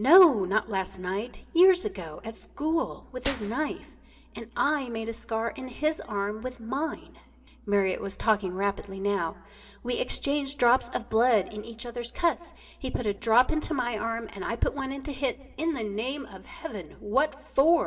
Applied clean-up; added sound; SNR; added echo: none; Clapping / Drum kit; 14 dB; reverberation time 1.2 s.